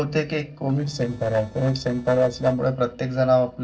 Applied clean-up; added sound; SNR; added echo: neural separator model SepFormer DNS4.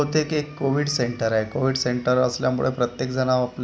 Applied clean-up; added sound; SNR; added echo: none; none; none; none.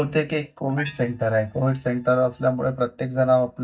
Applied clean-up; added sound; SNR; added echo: neural mask model DeepFilterNet 3.